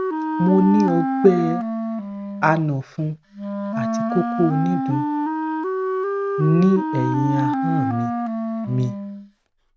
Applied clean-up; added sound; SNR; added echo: none; Wind instrument, woodwind instrument; 2 dB; none.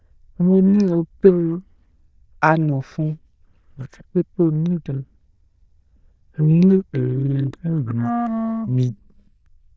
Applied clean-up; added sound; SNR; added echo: neural diffusion model UNIVERSE++.